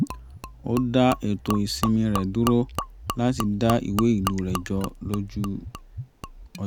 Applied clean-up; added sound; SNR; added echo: none; Gurgling / Liquid; 8 dB; none.